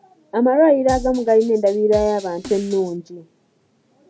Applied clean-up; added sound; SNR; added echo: none; Drum kit; 17 dB; none.